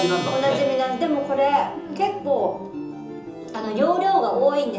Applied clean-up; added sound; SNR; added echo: none; Acoustic guitar; 17 dB; reverberation time 0.6 s.